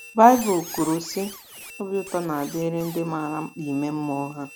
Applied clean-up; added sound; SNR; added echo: none; Squeak; 17 dB; none.